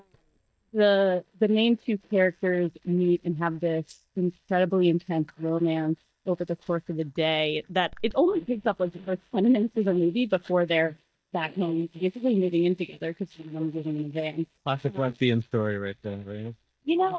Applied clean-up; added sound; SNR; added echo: neural mask model DeepFilterNet 3.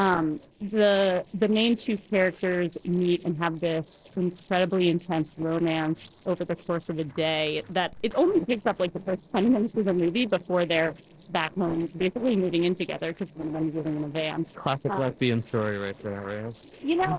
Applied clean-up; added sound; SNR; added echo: neural separator model SepFormer DNS4.